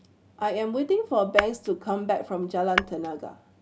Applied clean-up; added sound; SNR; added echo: none; Tap / Glass; 3 dB; none.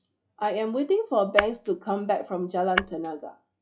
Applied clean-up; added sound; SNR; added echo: classical method log-MMSE.